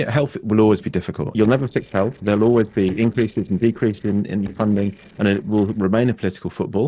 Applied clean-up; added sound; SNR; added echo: neural separator model SepFormer DNS4.